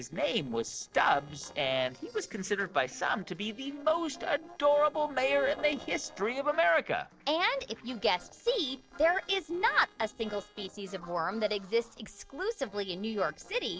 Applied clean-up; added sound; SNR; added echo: neural separator model SepFormer DNS4.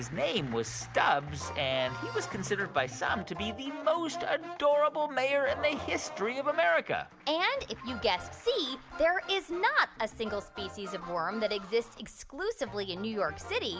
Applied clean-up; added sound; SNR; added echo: none; none; none; none.